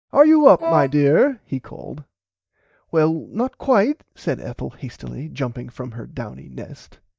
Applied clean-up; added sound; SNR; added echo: neural mask model DeepFilterNet 3.